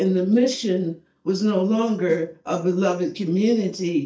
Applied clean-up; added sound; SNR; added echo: neural mask model DeepFilterNet 3.